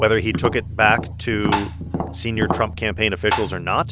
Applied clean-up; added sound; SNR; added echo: none; Tap + Tap; 5 dB; none.